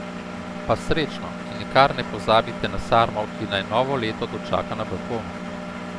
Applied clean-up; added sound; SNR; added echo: none; Engine; 8 dB; none.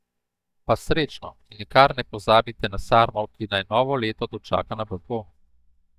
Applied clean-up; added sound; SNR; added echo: neural mask model DeepFilterNet 3.